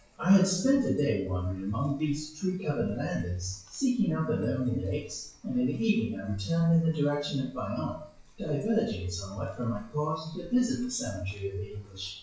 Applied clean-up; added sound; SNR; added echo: classical method WPE with log-MMSE.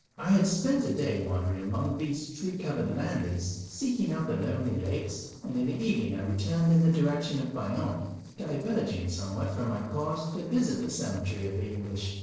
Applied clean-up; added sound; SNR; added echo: neural separator model SepFormer DNS4.